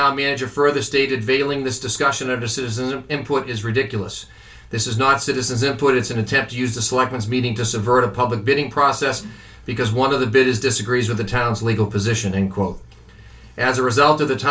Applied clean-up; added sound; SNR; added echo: none; none; none; reverberation time 0.2 s.